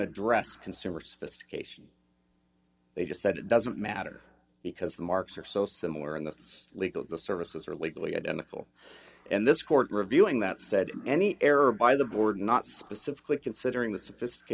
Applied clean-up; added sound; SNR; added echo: neural separator model SepFormer DNS4.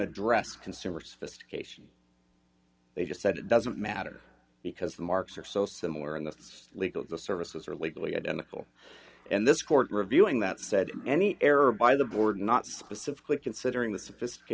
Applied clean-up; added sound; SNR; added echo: none; Fart; 19 dB; none.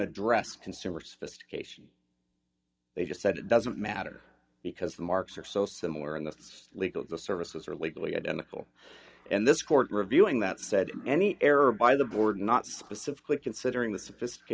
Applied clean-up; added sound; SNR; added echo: neural mask model DeepFilterNet 3.